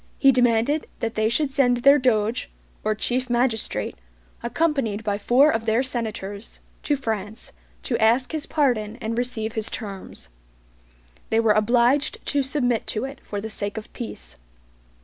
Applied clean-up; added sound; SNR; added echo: none; none; none; none.